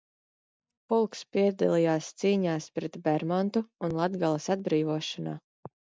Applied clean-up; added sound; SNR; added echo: neural mask model DeepFilterNet 3.